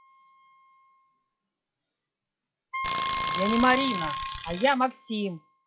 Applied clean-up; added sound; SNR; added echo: classical method log-MMSE.